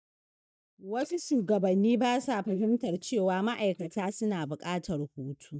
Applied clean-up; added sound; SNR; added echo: neural mask model DeepFilterNet 3.